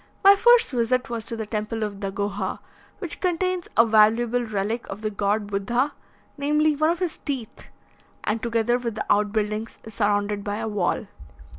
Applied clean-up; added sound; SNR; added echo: none; none; none; none.